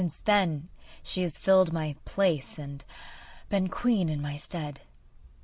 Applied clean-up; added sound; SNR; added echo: none; none; none; none.